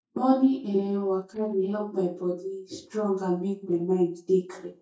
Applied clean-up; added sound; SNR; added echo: neural mask model DeepFilterNet 3.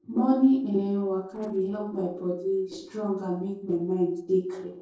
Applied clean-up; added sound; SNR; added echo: neural separator model SepFormer DNS4.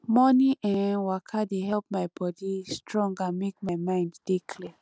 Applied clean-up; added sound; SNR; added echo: none; none; none; none.